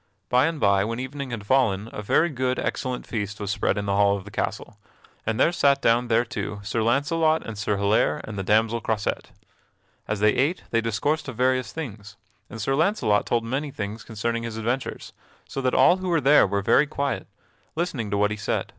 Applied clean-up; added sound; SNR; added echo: none; none; none; none.